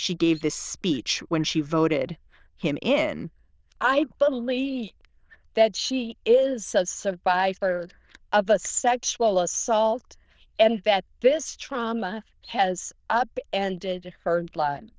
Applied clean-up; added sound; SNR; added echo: neural diffusion model UNIVERSE++.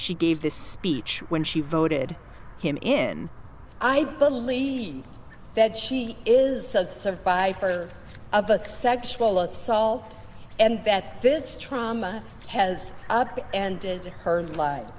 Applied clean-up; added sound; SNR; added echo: none; Chirp, tweet; 15 dB; none.